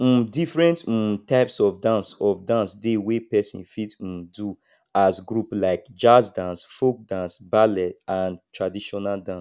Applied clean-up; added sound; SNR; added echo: none; none; none; none.